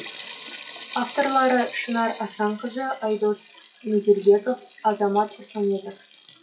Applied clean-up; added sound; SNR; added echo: classical method WPE with log-MMSE.